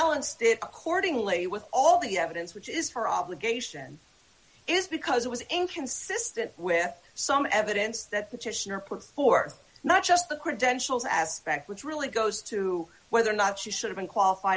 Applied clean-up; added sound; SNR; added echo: none; none; none; none.